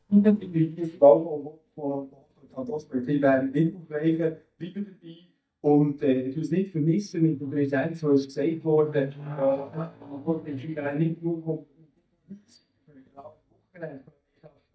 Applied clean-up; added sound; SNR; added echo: neural mask model DeepFilterNet 3.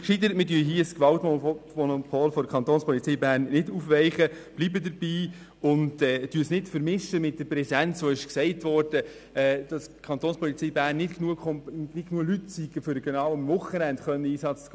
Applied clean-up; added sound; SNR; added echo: none; none; none; none.